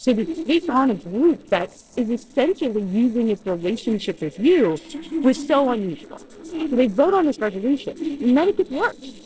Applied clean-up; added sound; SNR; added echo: neural separator model SepFormer DNS4.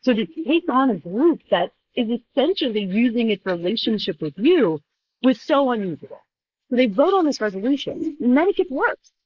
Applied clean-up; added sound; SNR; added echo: neural mask model Resemble Enhance denoiser.